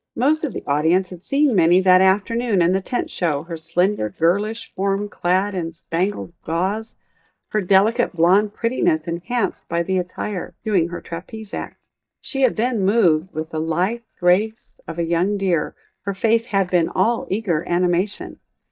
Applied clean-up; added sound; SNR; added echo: neural mask model DeepFilterNet 3.